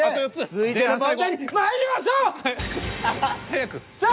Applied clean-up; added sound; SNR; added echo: none; none; none; none.